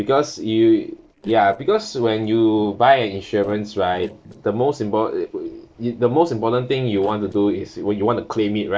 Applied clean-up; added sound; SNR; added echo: neural separator model SepFormer DNS4.